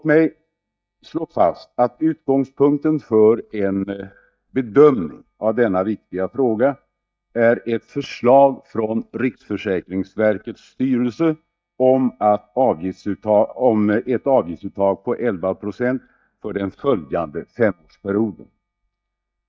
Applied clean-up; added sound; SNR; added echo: neural mask model DeepFilterNet 3.